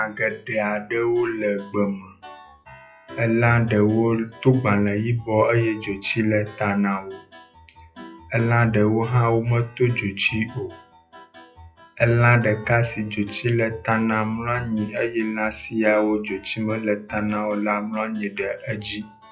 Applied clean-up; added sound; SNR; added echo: classical method WPE with log-MMSE.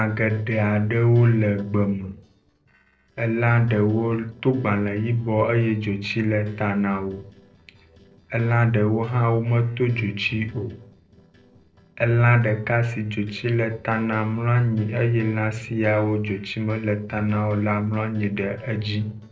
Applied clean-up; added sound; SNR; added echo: neural separator model SepFormer DNS4.